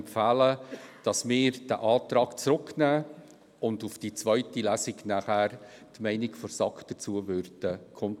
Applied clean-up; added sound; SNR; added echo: none; none; none; none.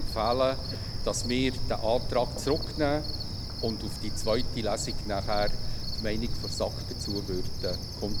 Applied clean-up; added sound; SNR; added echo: none; Cricket; 0 dB; none.